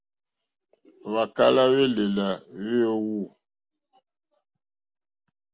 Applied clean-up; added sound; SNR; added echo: none; none; none; none.